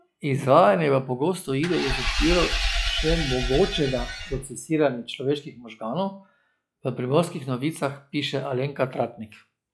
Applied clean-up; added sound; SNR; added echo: classical method log-MMSE.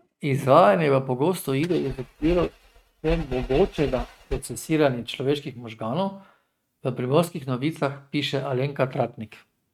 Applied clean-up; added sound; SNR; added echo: neural mask model RNNoise.